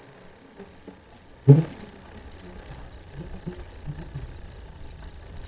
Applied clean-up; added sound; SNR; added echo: neural mask model DeepFilterNet 3.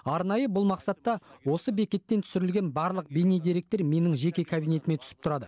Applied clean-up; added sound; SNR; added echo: none; none; none; none.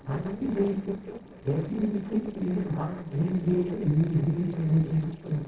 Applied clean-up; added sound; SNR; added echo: neural separator model SepFormer DNS4.